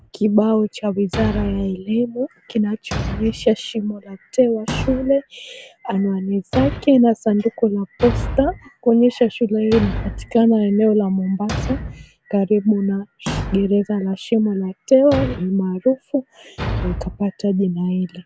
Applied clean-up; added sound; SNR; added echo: none; Thump, thud; 11 dB; none.